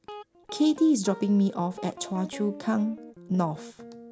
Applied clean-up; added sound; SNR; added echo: none; Guitar; 16 dB; none.